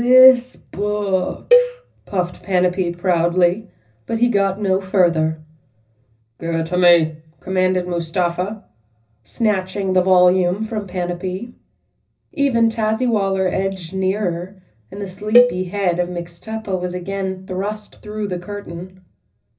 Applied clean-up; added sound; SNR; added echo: none; Cowbell; 2 dB; reverberation time 0.4 s.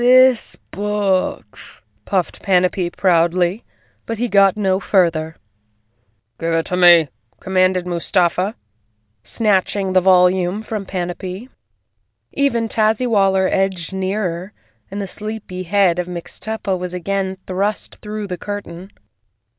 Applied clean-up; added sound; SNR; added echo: none; none; none; none.